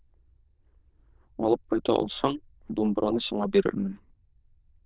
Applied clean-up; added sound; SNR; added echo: neural diffusion model UNIVERSE++.